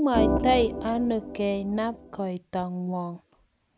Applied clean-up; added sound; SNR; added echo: none; Organ; 2 dB; none.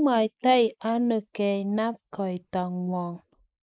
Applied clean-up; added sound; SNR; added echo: neural mask model Resemble Enhance denoiser.